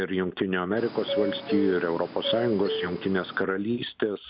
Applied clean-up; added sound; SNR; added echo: none; Subway, metro, underground; 5 dB; none.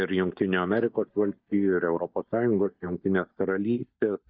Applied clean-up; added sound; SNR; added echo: neural mask model DeepFilterNet 3.